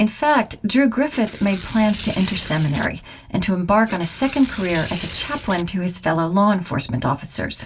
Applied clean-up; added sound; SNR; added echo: none; Tearing; 14 dB; reverberation time 0.2 s.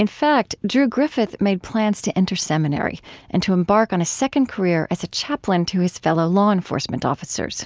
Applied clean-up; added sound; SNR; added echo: none; none; none; none.